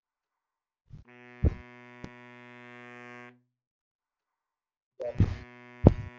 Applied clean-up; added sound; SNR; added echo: none; Wind instrument, woodwind instrument; 19 dB; none.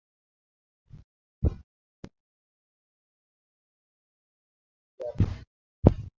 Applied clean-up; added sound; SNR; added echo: none; none; none; none.